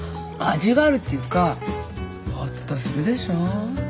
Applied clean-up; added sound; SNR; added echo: none; none; none; none.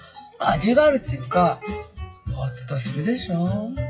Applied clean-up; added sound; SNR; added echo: classical method WPE with log-MMSE.